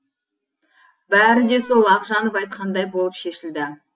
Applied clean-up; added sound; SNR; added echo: none; Wind instrument, woodwind instrument; 19 dB; none.